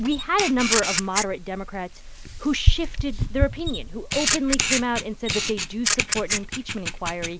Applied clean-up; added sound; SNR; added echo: none; Camera + Camera; -1 dB; none.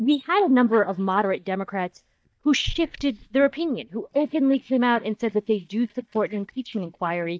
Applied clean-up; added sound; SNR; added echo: neural mask model DeepFilterNet 3.